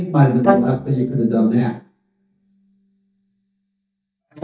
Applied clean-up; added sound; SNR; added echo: neural mask model DeepFilterNet 3.